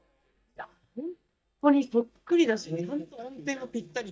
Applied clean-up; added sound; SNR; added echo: neural mask model DeepFilterNet 3.